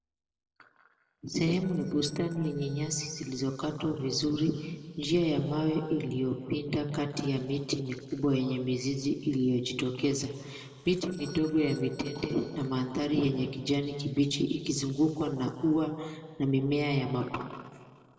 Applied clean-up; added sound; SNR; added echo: neural separator model SepFormer DNS4.